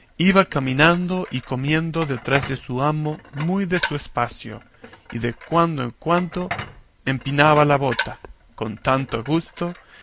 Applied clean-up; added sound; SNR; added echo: none; Dishes, pots, and pans; 15 dB; none.